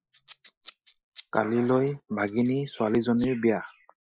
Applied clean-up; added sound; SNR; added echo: classical method Wiener filter.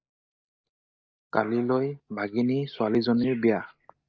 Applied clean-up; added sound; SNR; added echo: neural mask model DeepFilterNet 3.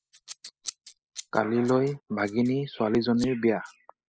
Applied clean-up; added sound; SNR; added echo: classical method spectral subtraction.